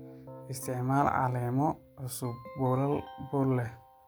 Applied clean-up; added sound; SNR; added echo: none; Keyboard (musical); 17 dB; none.